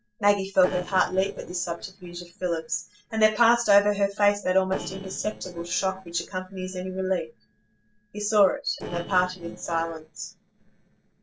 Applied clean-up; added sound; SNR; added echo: neural separator model SepFormer DNS4.